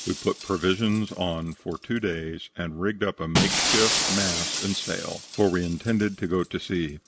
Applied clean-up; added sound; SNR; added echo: none; Shatter; 3 dB; none.